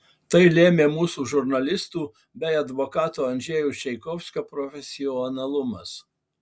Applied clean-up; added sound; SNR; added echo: none; none; none; none.